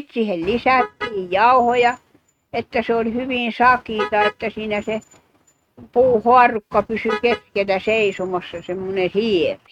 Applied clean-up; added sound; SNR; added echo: neural mask model RNNoise.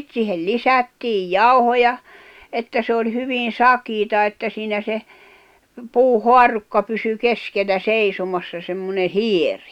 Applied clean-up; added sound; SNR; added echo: none; none; none; none.